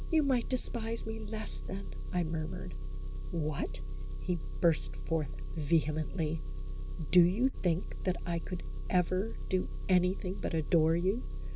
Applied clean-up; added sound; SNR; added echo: none; Engine; 2 dB; none.